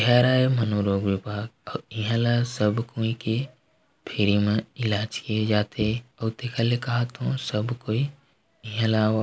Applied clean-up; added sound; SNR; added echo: none; none; none; none.